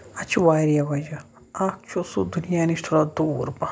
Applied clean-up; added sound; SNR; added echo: none; none; none; none.